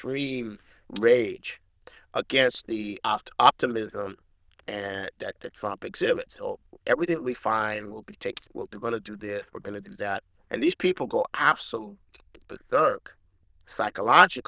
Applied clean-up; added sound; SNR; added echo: neural diffusion model UNIVERSE++.